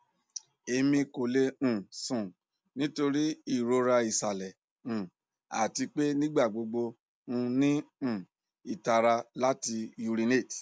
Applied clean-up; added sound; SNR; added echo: none; none; none; none.